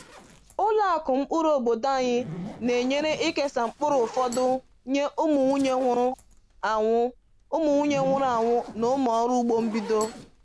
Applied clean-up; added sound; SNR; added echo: none; Zipper (clothing); 18 dB; none.